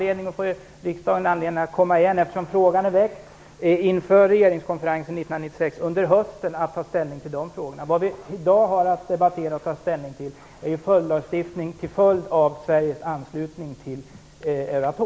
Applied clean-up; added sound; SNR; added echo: none; none; none; none.